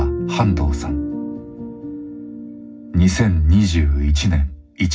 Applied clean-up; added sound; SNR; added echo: none; none; none; reverberation time 0.4 s.